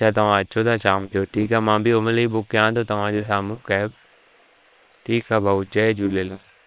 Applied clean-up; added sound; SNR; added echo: neural separator model SepFormer WHAM!.